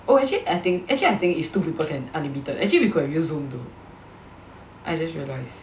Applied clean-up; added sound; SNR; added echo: none; none; none; none.